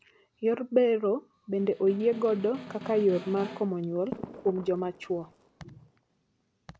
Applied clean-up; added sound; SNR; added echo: none; Fireworks + Snare drum; 15 dB; none.